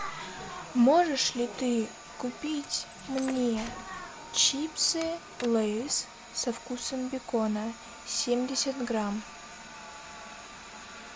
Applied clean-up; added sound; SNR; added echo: none; Car; 17 dB; none.